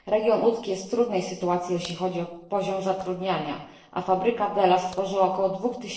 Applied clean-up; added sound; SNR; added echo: neural separator model SepFormer DNS4.